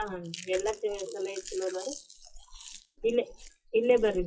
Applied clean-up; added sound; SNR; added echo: classical method WPE with log-MMSE.